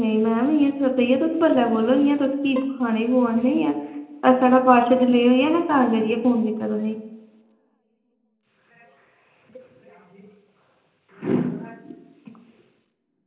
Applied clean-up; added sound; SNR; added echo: none; Bowed string instrument; 16 dB; reverberation time 0.9 s.